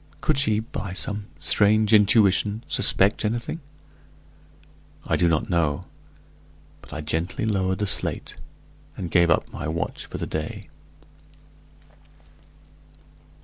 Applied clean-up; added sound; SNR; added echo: none; none; none; none.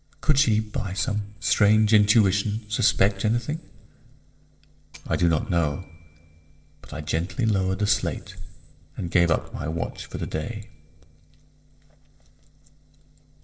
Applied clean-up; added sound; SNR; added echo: neural separator model SepFormer DNS4.